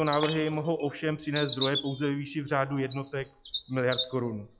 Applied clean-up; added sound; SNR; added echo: classical method log-MMSE.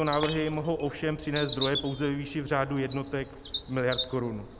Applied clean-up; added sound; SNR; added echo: none; Bird vocalization, bird call, bird song + Shatter; 9 dB; none.